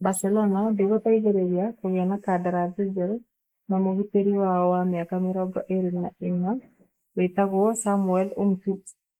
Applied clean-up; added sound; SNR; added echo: neural mask model Resemble Enhance denoiser.